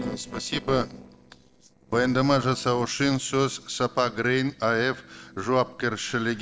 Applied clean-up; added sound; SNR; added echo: neural separator model SepFormer DNS4.